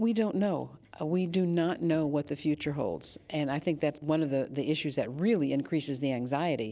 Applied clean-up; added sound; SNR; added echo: none; none; none; none.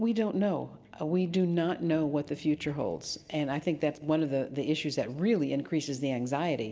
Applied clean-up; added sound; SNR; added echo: none; none; none; reverberation time 2.2 s.